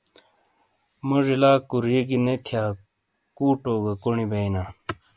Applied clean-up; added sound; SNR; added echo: none; none; none; none.